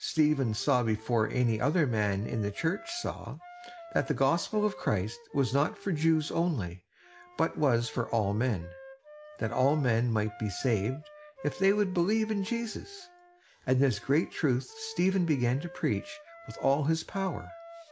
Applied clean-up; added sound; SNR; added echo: none; Wind instrument, woodwind instrument; 20 dB; none.